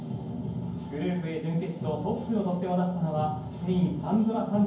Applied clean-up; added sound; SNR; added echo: none; none; none; reverberation time 0.9 s.